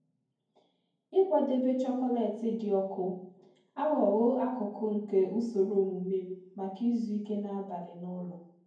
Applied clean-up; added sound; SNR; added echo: none; none; none; reverberation time 0.9 s.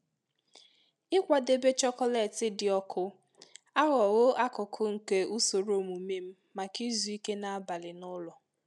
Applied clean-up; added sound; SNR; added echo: none; none; none; none.